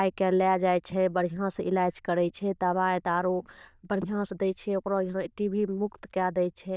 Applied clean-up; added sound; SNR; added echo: neural diffusion model UNIVERSE++.